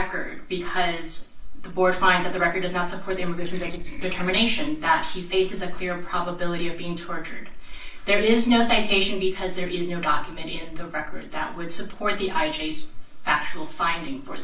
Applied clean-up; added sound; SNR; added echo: neural separator model SepFormer DNS4.